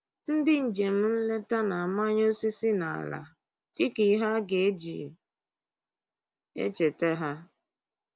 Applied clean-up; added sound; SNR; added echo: none; none; none; none.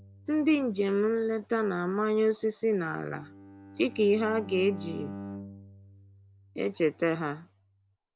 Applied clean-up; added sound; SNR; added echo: none; Bowed string instrument; 17 dB; none.